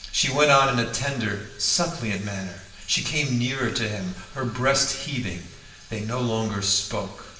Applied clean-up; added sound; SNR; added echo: none; none; none; reverberation time 0.9 s.